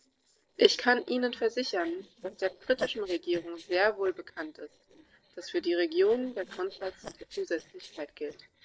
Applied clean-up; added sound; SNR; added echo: neural separator model SepFormer DNS4.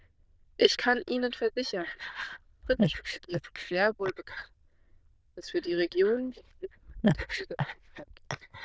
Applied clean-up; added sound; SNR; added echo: neural diffusion model UNIVERSE++.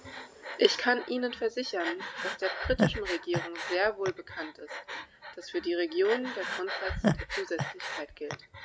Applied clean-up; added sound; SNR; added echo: none; Breathing; 4 dB; none.